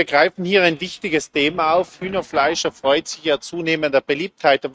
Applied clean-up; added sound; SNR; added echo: neural mask model RNNoise.